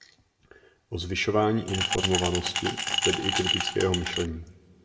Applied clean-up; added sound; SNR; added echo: none; Glass; 0 dB; reverberation time 1.7 s.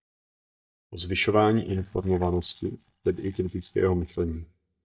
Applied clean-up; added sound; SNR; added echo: neural mask model DeepFilterNet 3.